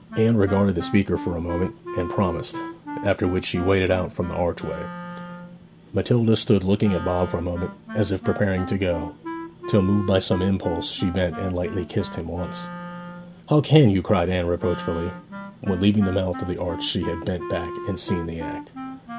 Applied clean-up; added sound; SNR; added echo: none; Wind instrument, woodwind instrument; 12 dB; none.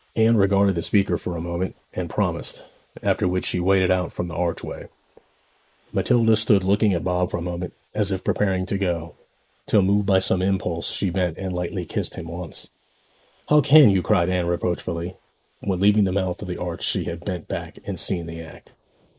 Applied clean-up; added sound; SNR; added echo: neural mask model Resemble Enhance denoiser.